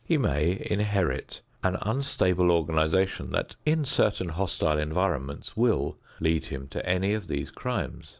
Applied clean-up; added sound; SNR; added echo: none; none; none; none.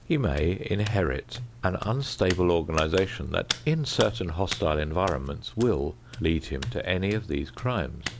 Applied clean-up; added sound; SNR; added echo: none; Hands; 12 dB; none.